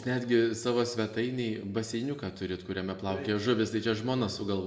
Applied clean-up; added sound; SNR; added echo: none; none; none; reverberation time 0.8 s.